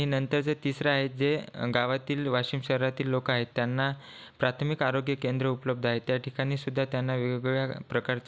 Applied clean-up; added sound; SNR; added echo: none; none; none; none.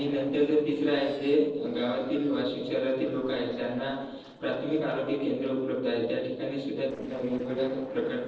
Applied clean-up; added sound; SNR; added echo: neural separator model SepFormer DNS4.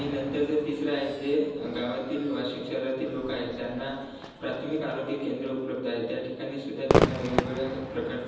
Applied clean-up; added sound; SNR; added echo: none; Crowd / Fireworks; 3 dB; reverberation time 1.1 s.